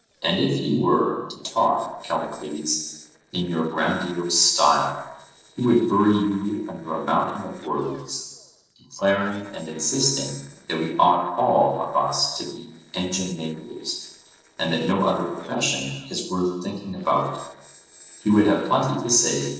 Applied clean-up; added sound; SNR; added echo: neural separator model SepFormer DNS4.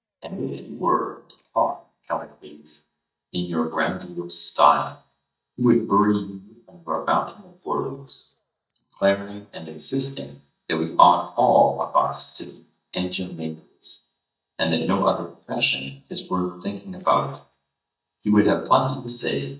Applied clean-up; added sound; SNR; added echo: neural mask model DeepFilterNet 3.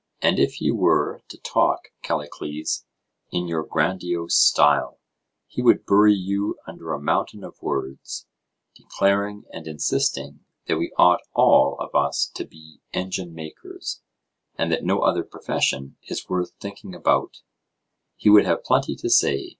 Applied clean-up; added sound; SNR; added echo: none; none; none; none.